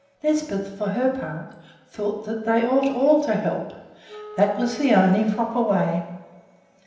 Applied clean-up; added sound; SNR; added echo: none; Wind instrument, woodwind instrument; 19 dB; reverberation time 0.9 s.